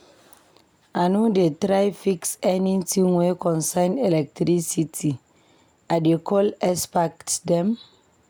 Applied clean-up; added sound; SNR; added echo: none; none; none; none.